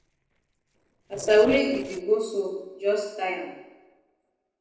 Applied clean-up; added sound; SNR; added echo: neural separator model SepFormer DNS4.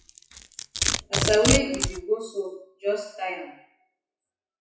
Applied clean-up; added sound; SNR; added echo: classical method WPE with log-MMSE.